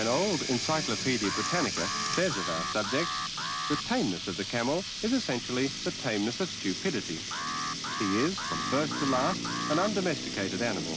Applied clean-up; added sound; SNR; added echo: none; Alarm + Water tap, faucet; 4 dB; none.